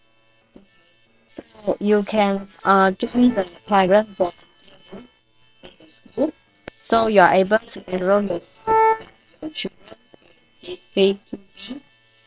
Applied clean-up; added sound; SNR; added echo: neural separator model SepFormer WHAM!.